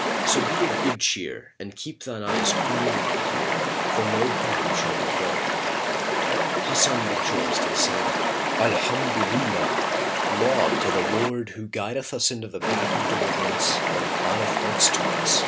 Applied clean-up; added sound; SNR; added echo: none; Stream; -4 dB; none.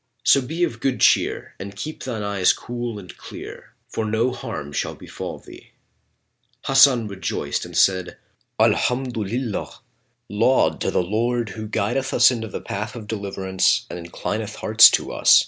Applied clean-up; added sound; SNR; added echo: none; none; none; none.